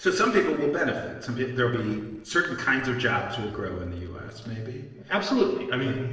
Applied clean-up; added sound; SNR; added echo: neural separator model SepFormer DNS4.